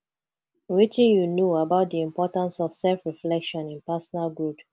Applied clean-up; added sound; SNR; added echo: none; none; none; none.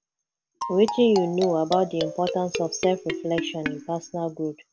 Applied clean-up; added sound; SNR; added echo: none; Marimba, xylophone; 8 dB; none.